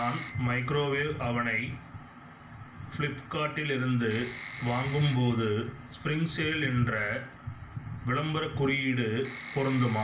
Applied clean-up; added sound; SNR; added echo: none; Telephone; 6 dB; reverberation time 0.4 s.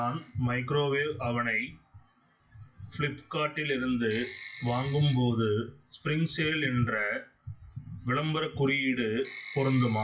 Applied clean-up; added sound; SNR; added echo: classical method WPE with log-MMSE.